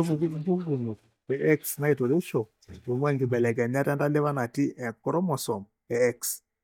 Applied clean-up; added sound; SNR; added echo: neural mask model DeepFilterNet 3.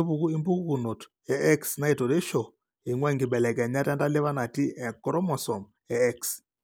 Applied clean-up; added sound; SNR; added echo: none; none; none; none.